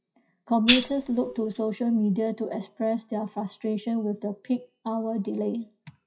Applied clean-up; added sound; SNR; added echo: classical method WPE with log-MMSE.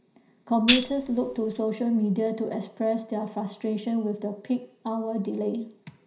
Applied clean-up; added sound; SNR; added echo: none; Tambourine; 2 dB; reverberation time 0.5 s.